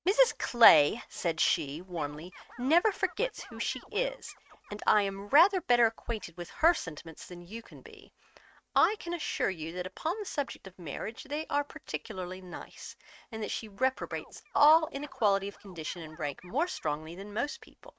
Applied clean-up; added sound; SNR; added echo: neural mask model RNNoise.